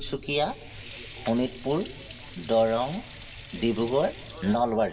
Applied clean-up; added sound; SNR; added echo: none; Sink (filling or washing) / Water; 15 dB; reverberation time 1.7 s.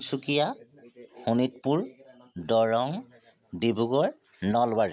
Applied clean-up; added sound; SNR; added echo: none; none; none; none.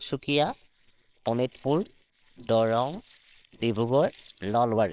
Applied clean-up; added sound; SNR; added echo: neural separator model SepFormer WHAMR!.